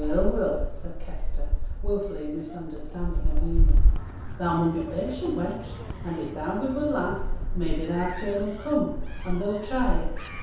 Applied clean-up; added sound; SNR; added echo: none; Gull, seagull; -4 dB; reverberation time 0.8 s.